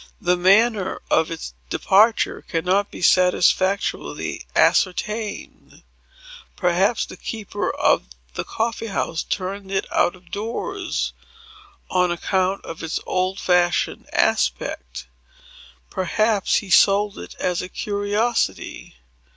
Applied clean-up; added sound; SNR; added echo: none; none; none; none.